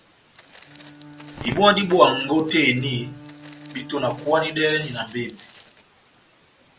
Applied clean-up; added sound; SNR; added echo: none; Bowed string instrument + Walk, footsteps; 20 dB; none.